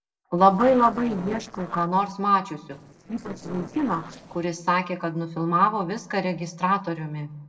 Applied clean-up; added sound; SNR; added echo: neural separator model SepFormer DNS4.